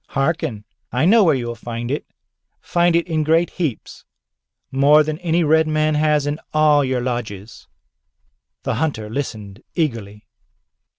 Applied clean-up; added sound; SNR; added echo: none; none; none; none.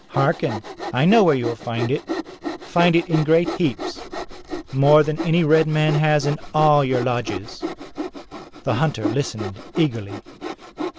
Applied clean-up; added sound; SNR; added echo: none; Sawing; 9 dB; none.